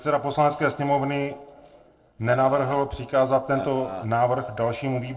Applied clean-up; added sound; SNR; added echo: neural separator model SepFormer DNS4.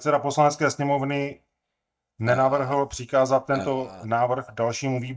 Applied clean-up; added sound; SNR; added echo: neural mask model DeepFilterNet 3.